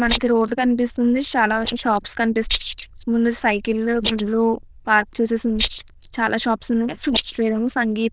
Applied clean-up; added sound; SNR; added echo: neural diffusion model UNIVERSE++.